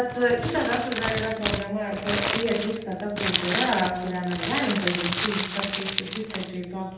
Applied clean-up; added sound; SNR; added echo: none; Crumpling, crinkling; 3 dB; reverberation time 0.8 s.